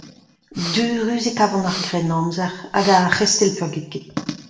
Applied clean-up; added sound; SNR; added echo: none; Breathing; 13 dB; reverberation time 0.8 s.